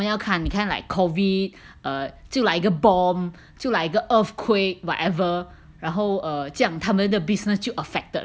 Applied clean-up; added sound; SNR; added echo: none; none; none; none.